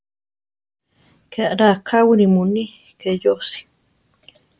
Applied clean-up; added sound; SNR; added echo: none; none; none; none.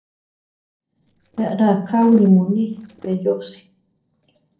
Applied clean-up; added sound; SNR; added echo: neural separator model SepFormer DNS4.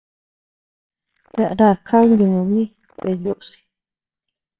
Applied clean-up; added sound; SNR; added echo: neural separator model SepFormer WHAMR!.